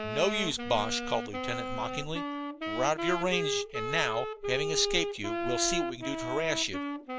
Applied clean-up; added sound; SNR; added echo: none; Wind instrument, woodwind instrument; 2 dB; none.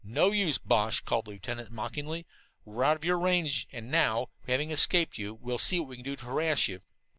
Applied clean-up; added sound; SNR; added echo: none; none; none; none.